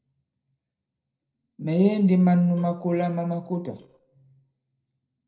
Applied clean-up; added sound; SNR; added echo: neural separator model SepFormer DNS4.